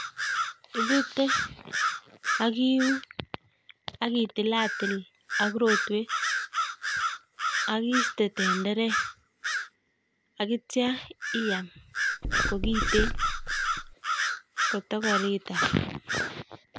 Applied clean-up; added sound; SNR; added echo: none; Knock + Bird vocalization, bird call, bird song; 1 dB; none.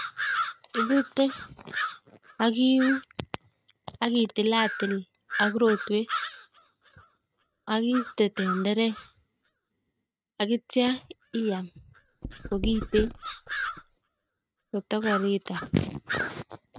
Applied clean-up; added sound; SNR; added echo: neural mask model RNNoise.